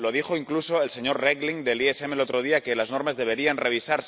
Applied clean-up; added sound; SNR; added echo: none; none; none; none.